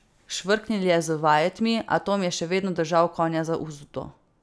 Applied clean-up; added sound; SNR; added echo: none; none; none; none.